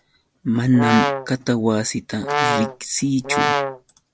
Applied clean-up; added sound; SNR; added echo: none; Brass instrument; 0 dB; none.